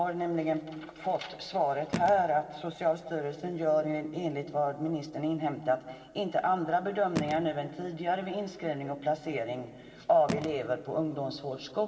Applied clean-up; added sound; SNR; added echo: none; Telephone; 9 dB; reverberation time 2.9 s.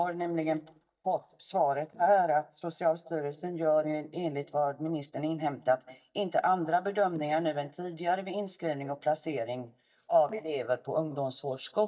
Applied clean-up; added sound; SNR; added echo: neural mask model DeepFilterNet 3.